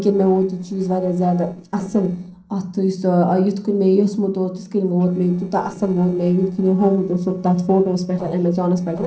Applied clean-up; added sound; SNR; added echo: neural separator model SepFormer DNS4.